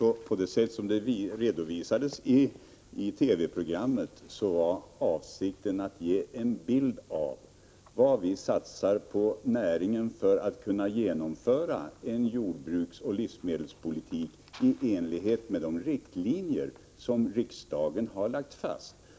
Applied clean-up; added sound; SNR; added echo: none; none; none; none.